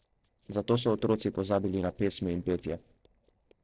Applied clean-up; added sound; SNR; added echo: neural separator model SepFormer DNS4.